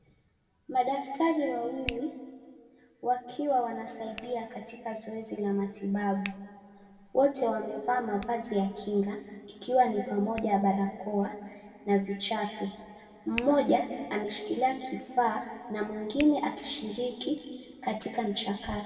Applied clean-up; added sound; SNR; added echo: none; Hands; 19 dB; reverberation time 1.8 s.